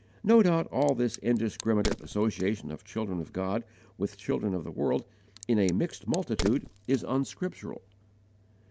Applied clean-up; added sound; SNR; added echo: none; Crack; 14 dB; none.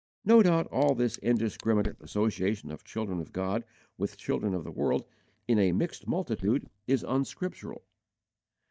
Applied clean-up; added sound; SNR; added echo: neural mask model DeepFilterNet 3.